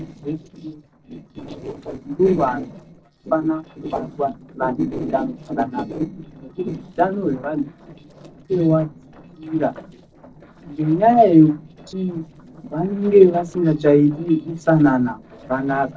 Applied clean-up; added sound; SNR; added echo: neural separator model SepFormer DNS4.